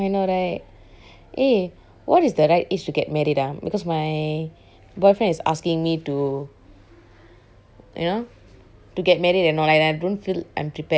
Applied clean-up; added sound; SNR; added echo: none; none; none; none.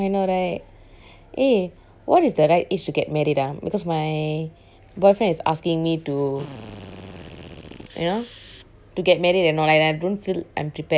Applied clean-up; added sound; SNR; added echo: none; Drill; 19 dB; none.